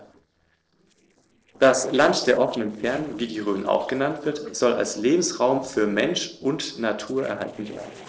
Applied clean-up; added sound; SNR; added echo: neural separator model SepFormer DNS4.